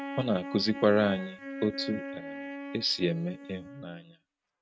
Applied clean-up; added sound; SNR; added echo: neural mask model RNNoise.